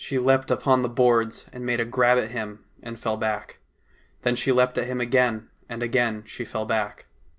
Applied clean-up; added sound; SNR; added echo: none; none; none; none.